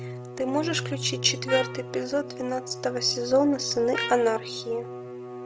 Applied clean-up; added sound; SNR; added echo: none; Bowed string instrument + Trumpet; 8 dB; none.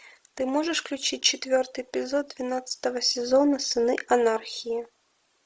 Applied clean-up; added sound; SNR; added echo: none; none; none; none.